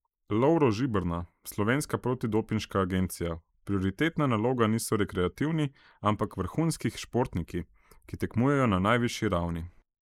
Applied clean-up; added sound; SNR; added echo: neural mask model Resemble Enhance denoiser.